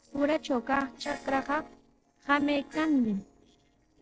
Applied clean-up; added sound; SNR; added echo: neural separator model SepFormer DNS4.